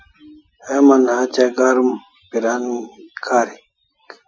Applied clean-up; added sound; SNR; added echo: classical method Wiener filter.